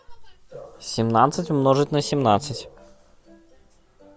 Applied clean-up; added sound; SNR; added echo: none; none; none; none.